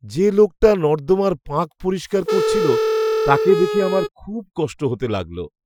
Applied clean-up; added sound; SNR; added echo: classical method Wiener filter.